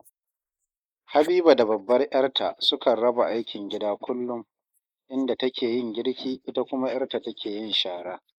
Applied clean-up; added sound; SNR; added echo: neural mask model Resemble Enhance denoiser.